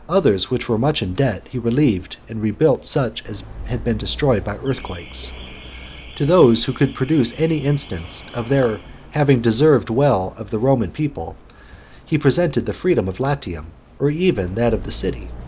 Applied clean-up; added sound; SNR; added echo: none; Alarm / Car; 17 dB; none.